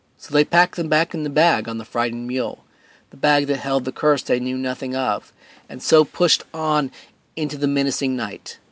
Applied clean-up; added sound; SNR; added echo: none; none; none; none.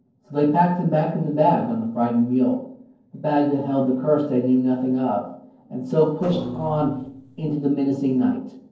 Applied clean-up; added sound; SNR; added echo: neural separator model SepFormer DNS4.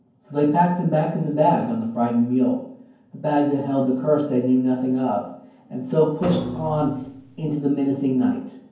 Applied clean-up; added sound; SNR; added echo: none; Thump, thud; 10 dB; reverberation time 0.9 s.